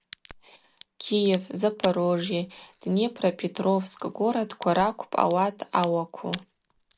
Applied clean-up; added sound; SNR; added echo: none; Crack; 13 dB; none.